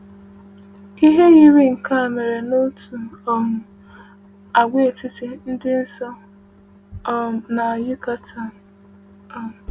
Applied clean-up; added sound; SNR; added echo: none; none; none; none.